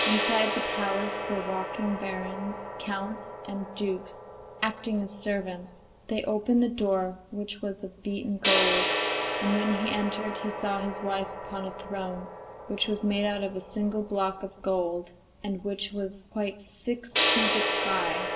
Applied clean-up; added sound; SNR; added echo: none; Gong; 2 dB; reverberation time 0.8 s.